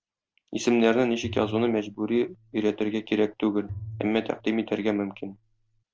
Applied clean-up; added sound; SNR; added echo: none; Bowed string instrument; 16 dB; none.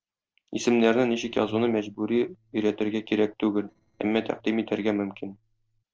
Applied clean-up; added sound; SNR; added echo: neural separator model SepFormer DNS4.